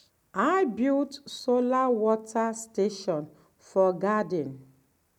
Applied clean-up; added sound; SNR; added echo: none; none; none; none.